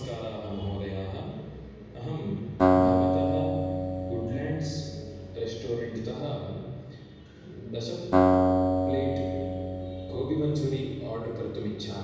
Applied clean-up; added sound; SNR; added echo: none; Acoustic guitar; -4 dB; reverberation time 1.1 s.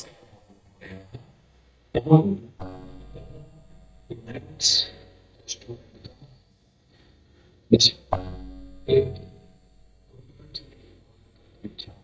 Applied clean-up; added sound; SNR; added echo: neural mask model DeepFilterNet 3.